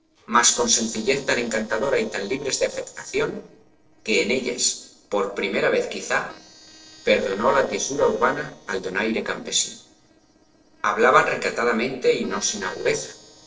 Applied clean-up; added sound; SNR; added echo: neural separator model SepFormer DNS4.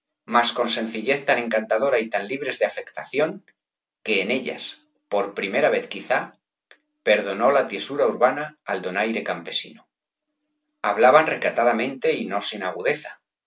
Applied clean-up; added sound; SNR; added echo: none; none; none; none.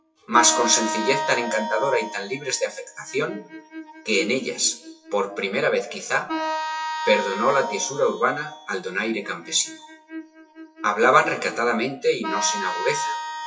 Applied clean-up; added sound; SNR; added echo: classical method WPE with log-MMSE.